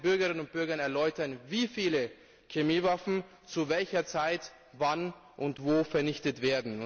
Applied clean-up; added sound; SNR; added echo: none; none; none; none.